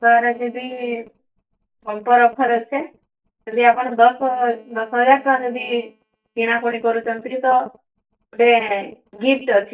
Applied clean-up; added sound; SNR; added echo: neural mask model DeepFilterNet 3.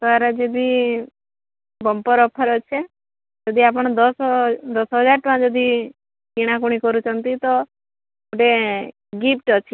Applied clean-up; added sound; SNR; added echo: none; none; none; none.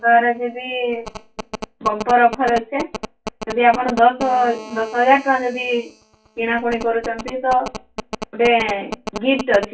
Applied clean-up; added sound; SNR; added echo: classical method WPE with log-MMSE.